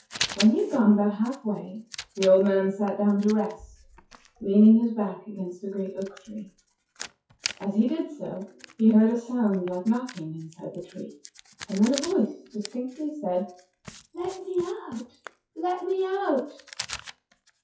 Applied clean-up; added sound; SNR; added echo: classical method WPE with log-MMSE.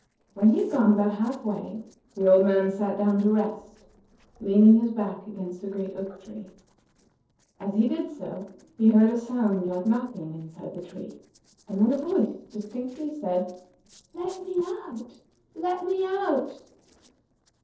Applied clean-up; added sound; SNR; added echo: neural separator model SepFormer DNS4.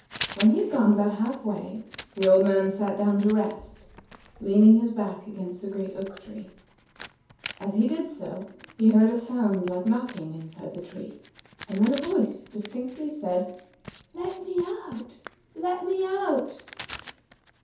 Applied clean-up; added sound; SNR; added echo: none; Writing; 16 dB; reverberation time 0.6 s.